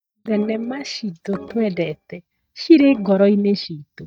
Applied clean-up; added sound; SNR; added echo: neural mask model DeepFilterNet 3.